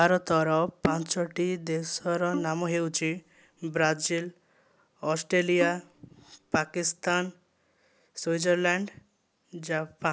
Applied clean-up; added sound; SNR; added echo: none; Bowed string instrument; 12 dB; none.